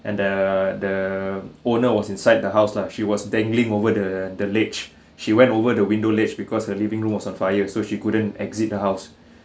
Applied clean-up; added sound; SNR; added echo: none; none; none; none.